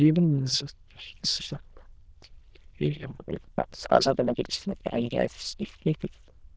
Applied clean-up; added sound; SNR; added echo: neural diffusion model UNIVERSE++.